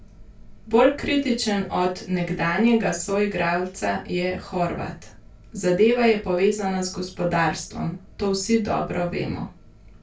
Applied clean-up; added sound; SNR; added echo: none; none; none; reverberation time 0.2 s.